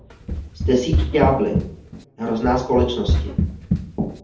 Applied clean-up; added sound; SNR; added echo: none; Run; 1 dB; reverberation time 0.6 s.